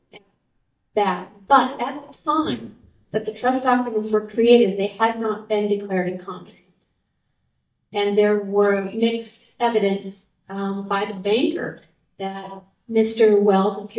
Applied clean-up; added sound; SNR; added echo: neural mask model DeepFilterNet 3.